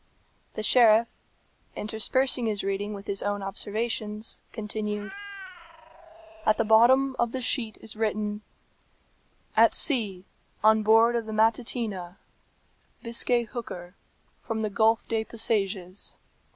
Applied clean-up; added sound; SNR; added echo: none; Meow; 16 dB; none.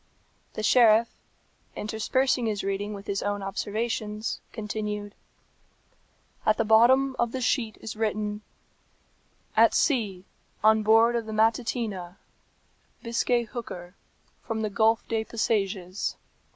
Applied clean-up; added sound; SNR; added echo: none; none; none; none.